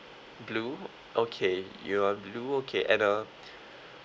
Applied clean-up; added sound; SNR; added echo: none; none; none; none.